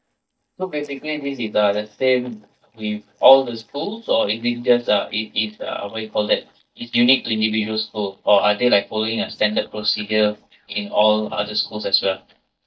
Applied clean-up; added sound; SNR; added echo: neural mask model DeepFilterNet 3.